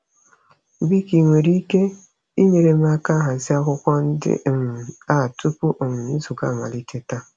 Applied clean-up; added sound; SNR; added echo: none; none; none; none.